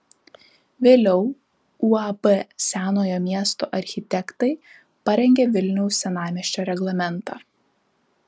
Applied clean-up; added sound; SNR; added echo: none; none; none; none.